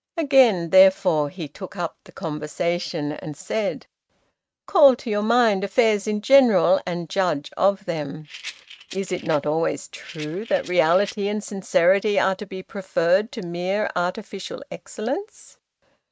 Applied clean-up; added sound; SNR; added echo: neural mask model RNNoise.